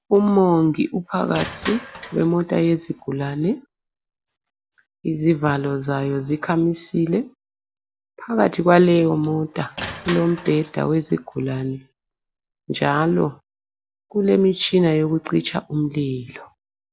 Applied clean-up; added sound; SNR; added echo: none; Crushing; 16 dB; none.